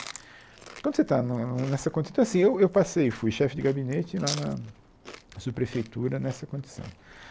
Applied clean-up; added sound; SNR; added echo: none; Chewing, mastication; 18 dB; none.